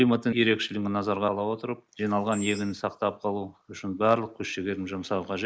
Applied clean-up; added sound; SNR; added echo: neural mask model Resemble Enhance denoiser.